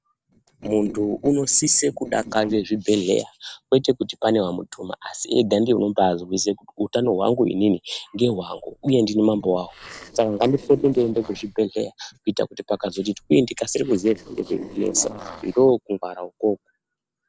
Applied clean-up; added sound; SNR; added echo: neural separator model SepFormer DNS4.